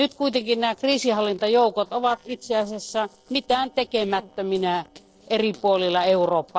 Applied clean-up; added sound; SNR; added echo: neural separator model SepFormer DNS4.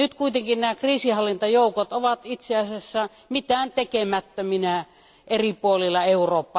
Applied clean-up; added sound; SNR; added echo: none; none; none; none.